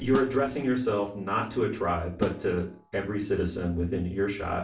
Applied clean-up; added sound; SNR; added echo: none; Snare drum; 15 dB; reverberation time 0.4 s.